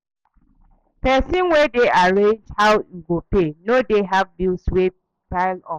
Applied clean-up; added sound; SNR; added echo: none; none; none; none.